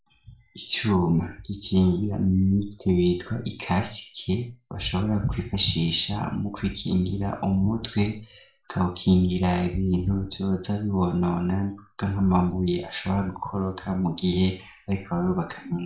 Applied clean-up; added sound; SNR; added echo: none; none; none; reverberation time 0.4 s.